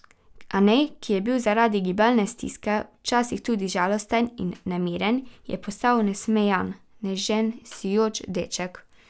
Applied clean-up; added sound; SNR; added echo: none; none; none; none.